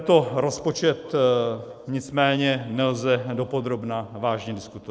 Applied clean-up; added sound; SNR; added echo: none; none; none; none.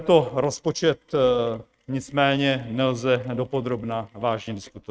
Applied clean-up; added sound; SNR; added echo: neural mask model RNNoise.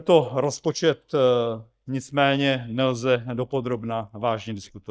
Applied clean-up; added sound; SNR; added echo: neural mask model DeepFilterNet 3.